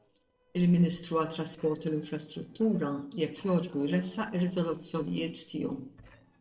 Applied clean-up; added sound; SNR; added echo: neural separator model SepFormer DNS4.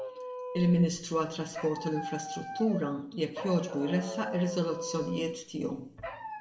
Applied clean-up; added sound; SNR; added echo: none; Dog; 9 dB; reverberation time 0.8 s.